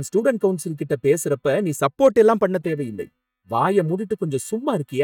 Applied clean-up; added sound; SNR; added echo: neural mask model DeepFilterNet 3.